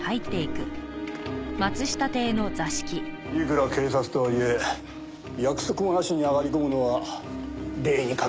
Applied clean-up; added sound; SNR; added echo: none; none; none; none.